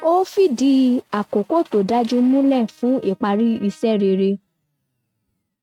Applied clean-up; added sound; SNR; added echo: neural mask model RNNoise.